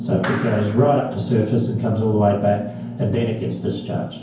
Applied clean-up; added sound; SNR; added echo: none; Clapping; 17 dB; reverberation time 0.9 s.